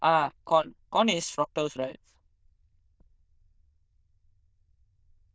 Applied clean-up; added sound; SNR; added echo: neural diffusion model UNIVERSE++.